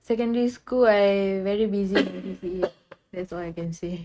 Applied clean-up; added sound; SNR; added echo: neural mask model RNNoise.